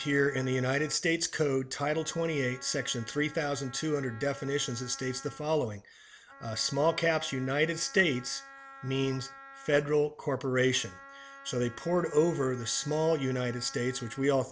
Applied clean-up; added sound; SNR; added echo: none; Wind instrument, woodwind instrument; 19 dB; none.